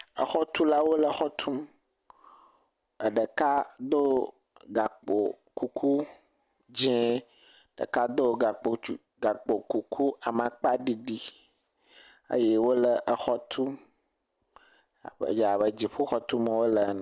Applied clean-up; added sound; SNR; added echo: none; none; none; none.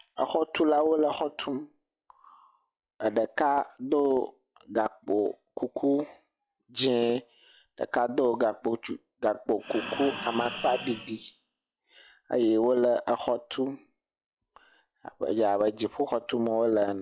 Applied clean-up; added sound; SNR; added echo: classical method log-MMSE.